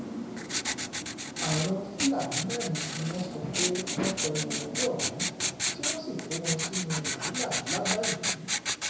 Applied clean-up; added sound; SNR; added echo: none; Writing; -2 dB; reverberation time 1.0 s.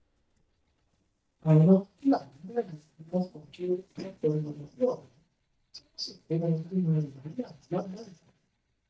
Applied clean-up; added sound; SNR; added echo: neural mask model DeepFilterNet 3.